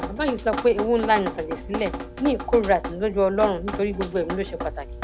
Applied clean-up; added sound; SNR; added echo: none; Drip; 8 dB; none.